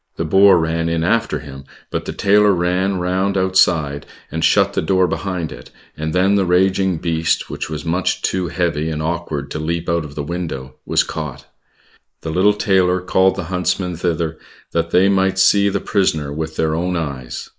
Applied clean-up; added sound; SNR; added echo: neural mask model Resemble Enhance denoiser.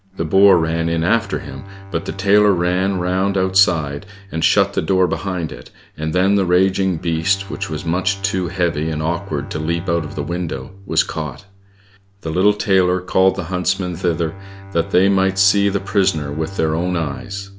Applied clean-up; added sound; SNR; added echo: none; Bowed string instrument; 15 dB; none.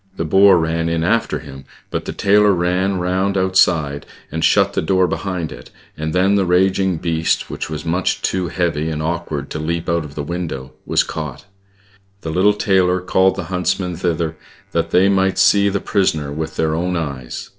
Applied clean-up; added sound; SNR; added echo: neural separator model SepFormer DNS4.